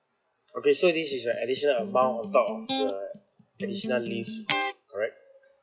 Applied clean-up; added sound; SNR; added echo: classical method log-MMSE.